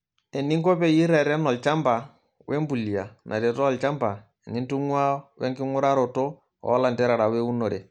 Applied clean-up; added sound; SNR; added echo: none; none; none; none.